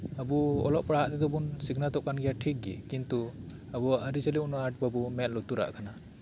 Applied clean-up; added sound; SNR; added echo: none; none; none; none.